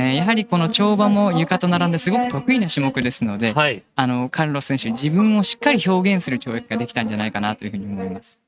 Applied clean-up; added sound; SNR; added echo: neural mask model RNNoise.